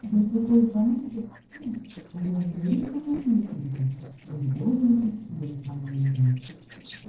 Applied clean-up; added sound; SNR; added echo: neural separator model SepFormer DNS4.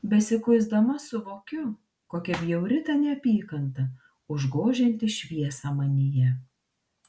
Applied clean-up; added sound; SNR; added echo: none; none; none; none.